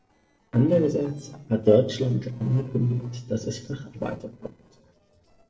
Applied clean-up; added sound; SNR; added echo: neural separator model SepFormer DNS4.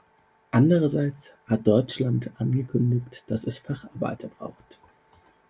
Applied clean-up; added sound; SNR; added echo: none; none; none; none.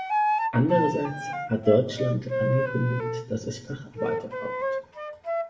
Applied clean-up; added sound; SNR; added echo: none; Wind instrument, woodwind instrument; 2 dB; reverberation time 0.9 s.